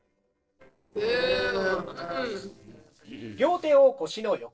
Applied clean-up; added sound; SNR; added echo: neural separator model SepFormer DNS4.